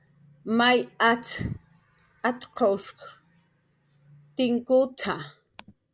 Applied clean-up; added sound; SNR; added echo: none; none; none; none.